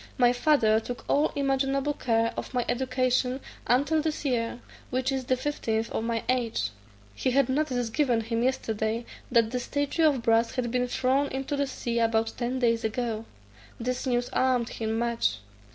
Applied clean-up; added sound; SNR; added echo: none; none; none; none.